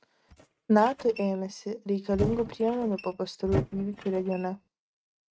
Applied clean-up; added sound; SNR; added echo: neural mask model RNNoise.